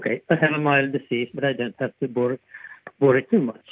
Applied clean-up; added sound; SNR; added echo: none; none; none; none.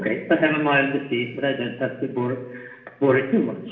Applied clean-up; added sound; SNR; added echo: none; none; none; reverberation time 1.2 s.